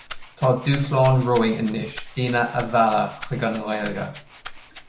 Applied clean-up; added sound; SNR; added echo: none; Rattle (instrument); 7 dB; none.